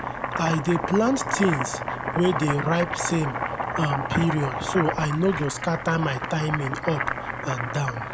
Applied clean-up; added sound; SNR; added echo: none; Boiling; 4 dB; none.